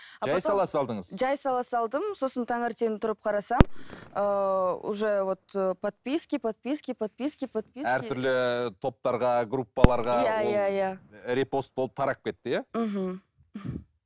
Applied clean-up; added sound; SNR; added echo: none; Fireworks; 1 dB; none.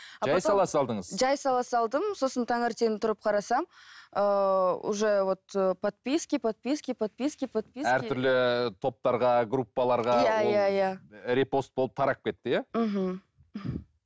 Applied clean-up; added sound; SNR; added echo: none; none; none; none.